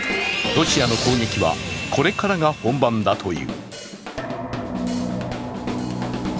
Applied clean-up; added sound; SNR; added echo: none; Drum kit; 11 dB; none.